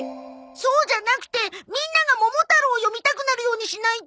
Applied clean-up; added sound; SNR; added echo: none; none; none; none.